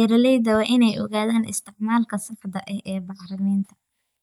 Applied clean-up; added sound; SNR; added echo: neural mask model DeepFilterNet 3.